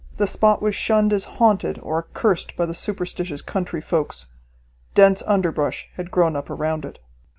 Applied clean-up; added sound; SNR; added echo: none; none; none; none.